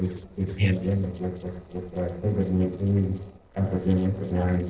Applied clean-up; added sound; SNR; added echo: neural separator model SepFormer DNS4.